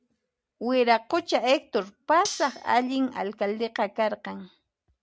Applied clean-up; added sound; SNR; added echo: none; Cutlery, silverware; 13 dB; none.